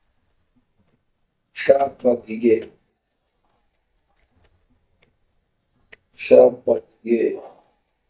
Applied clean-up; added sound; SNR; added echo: neural mask model DeepFilterNet 3.